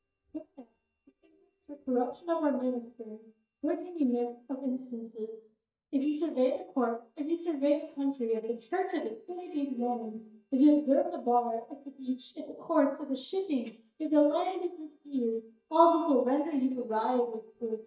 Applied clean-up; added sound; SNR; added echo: neural mask model DeepFilterNet 3.